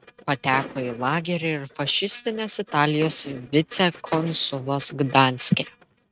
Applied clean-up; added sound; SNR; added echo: neural mask model RNNoise.